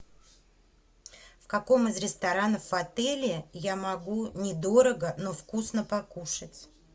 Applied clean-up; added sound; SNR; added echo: none; none; none; none.